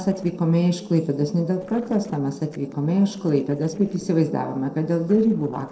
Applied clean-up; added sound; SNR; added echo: neural separator model SepFormer DNS4.